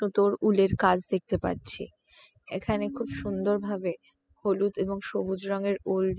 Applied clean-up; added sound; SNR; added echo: classical method spectral subtraction.